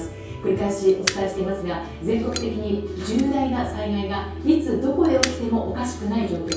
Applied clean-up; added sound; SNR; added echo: none; Fire; 13 dB; reverberation time 0.6 s.